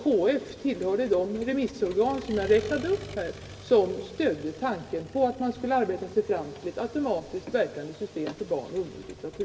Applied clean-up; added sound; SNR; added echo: none; Accelerating, revving, vroom; 19 dB; reverberation time 1.6 s.